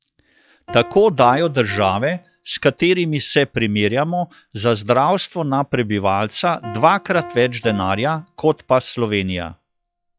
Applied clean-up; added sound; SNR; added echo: classical method log-MMSE.